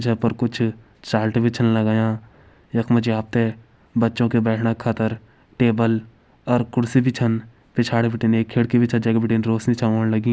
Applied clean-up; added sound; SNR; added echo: none; none; none; none.